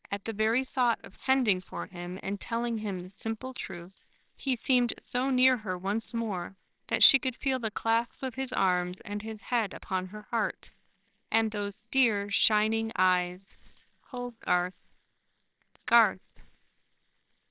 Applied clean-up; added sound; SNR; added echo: neural separator model SepFormer WHAMR!.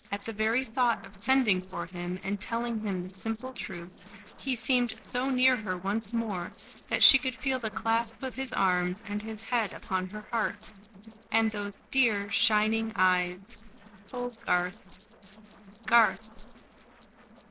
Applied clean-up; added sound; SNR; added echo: neural separator model SepFormer DNS4.